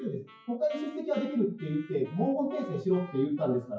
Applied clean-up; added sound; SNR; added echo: classical method WPE with log-MMSE.